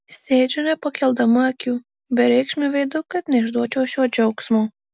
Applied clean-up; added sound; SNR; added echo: none; none; none; none.